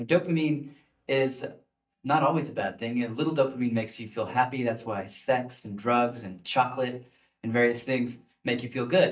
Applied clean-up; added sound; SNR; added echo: neural mask model DeepFilterNet 3.